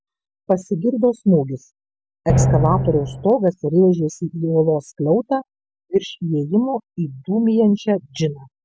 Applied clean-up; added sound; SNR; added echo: none; Drum; -2 dB; none.